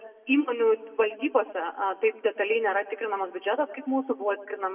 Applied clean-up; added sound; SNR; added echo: none; none; none; reverberation time 0.9 s.